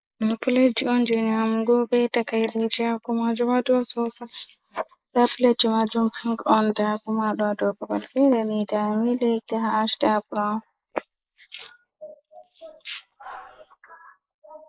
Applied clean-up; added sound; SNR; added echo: neural mask model Resemble Enhance denoiser.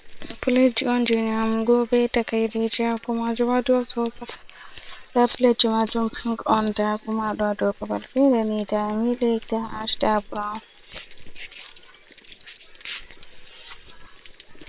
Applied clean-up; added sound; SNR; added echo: neural separator model SepFormer WHAM!.